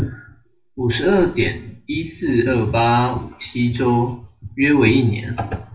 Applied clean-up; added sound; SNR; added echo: none; none; none; reverberation time 0.3 s.